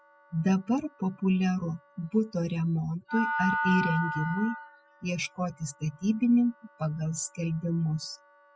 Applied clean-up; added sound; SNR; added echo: classical method spectral subtraction.